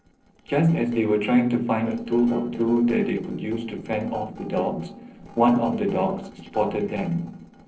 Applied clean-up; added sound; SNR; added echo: neural separator model SepFormer DNS4.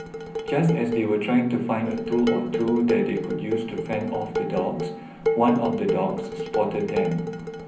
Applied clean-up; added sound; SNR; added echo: none; Dishes, pots, and pans; 5 dB; reverberation time 0.6 s.